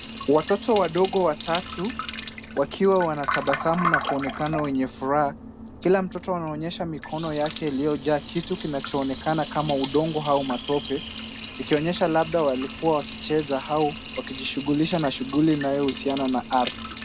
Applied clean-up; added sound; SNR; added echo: none; Liquid; 7 dB; none.